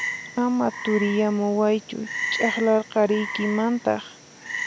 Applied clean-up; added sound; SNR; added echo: none; Frog; 9 dB; none.